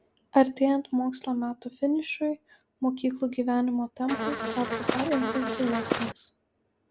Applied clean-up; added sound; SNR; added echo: none; Buzz; 2 dB; none.